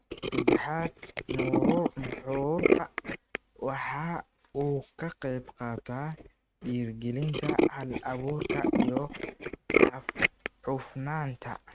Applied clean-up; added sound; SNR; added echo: neural mask model RNNoise.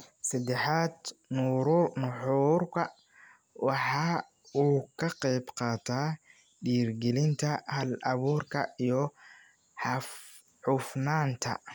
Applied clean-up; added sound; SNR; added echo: none; none; none; none.